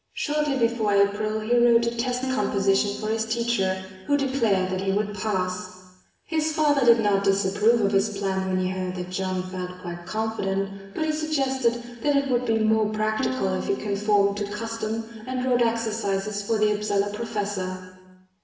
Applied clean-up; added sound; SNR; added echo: none; Plucked string instrument; 13 dB; reverberation time 1.1 s.